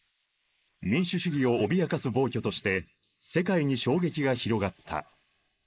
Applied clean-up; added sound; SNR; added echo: neural mask model Resemble Enhance denoiser.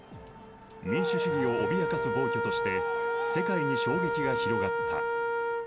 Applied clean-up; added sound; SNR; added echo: none; Wind instrument, woodwind instrument; -4 dB; none.